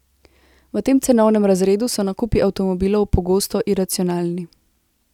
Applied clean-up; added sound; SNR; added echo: none; none; none; none.